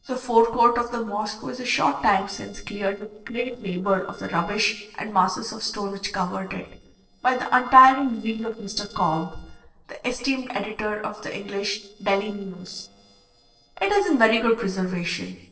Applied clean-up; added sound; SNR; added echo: neural separator model SepFormer DNS4.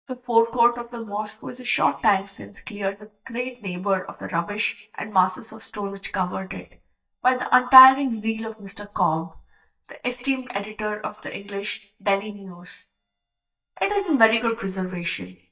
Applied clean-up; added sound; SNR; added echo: neural mask model DeepFilterNet 3.